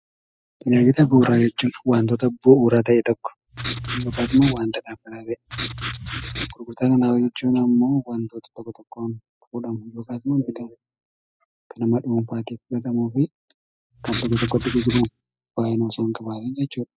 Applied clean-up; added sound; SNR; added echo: classical method spectral subtraction.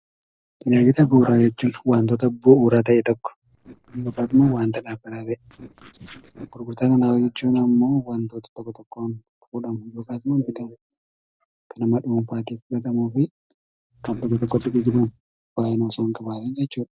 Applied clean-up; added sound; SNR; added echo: neural separator model SepFormer DNS4.